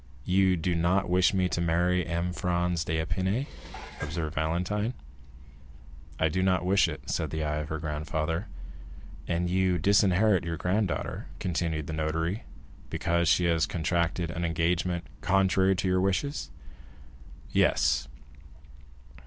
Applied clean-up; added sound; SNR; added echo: none; Dishes, pots, and pans; 19 dB; none.